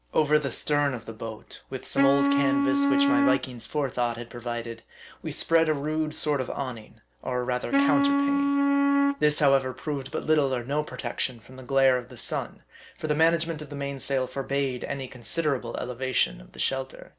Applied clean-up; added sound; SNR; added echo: none; Wind instrument, woodwind instrument; -3 dB; none.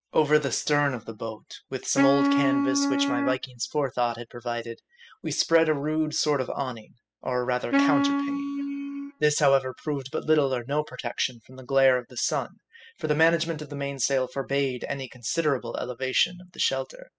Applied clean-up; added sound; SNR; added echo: classical method spectral subtraction.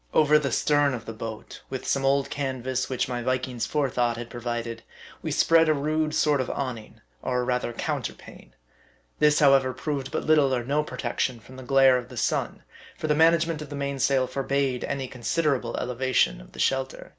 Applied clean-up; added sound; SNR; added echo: none; none; none; none.